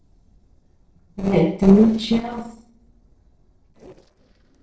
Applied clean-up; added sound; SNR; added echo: neural separator model SepFormer DNS4.